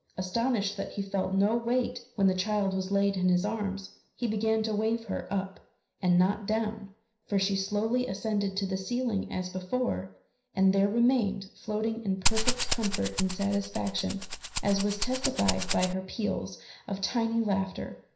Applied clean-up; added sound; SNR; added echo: none; Rattle (instrument); 0 dB; reverberation time 0.5 s.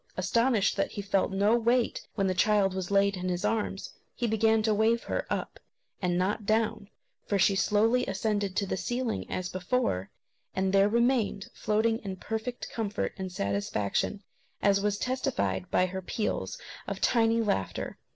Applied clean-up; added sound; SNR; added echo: none; none; none; none.